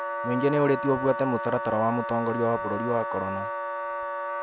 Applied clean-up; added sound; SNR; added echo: none; Wind instrument, woodwind instrument; 4 dB; none.